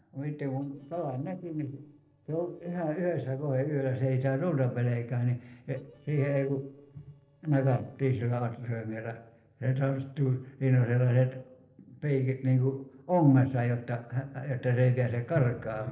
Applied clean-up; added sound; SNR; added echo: neural separator model SepFormer DNS4.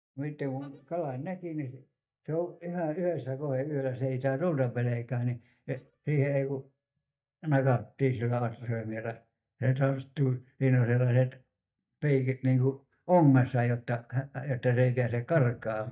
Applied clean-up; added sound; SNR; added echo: neural mask model DeepFilterNet 3.